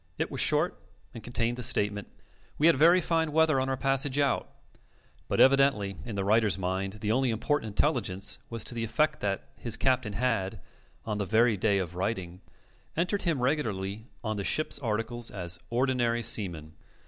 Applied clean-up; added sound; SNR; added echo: none; none; none; none.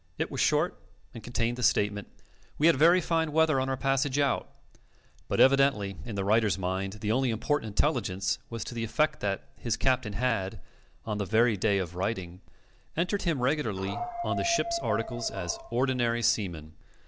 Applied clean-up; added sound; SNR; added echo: none; Dog; 8 dB; none.